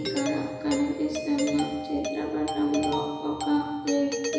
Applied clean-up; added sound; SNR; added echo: none; Doorbell; 6 dB; reverberation time 1.0 s.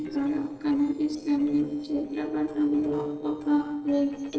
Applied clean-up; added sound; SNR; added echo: neural separator model SepFormer DNS4.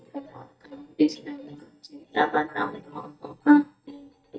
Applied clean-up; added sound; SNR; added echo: neural mask model DeepFilterNet 3.